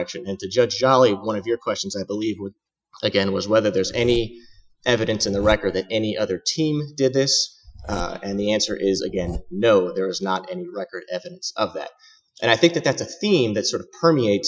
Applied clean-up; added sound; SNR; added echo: classical method Wiener filter.